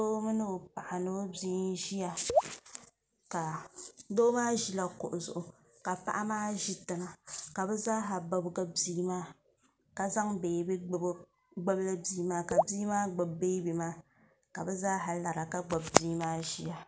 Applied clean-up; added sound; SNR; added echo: none; Raindrop / Drip; -2 dB; none.